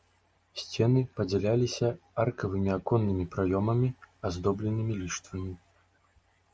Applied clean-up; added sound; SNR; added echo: none; none; none; none.